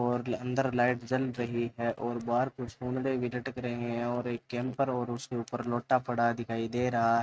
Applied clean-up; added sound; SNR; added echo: neural mask model RNNoise.